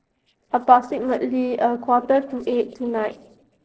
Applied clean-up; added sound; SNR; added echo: neural separator model SepFormer DNS4.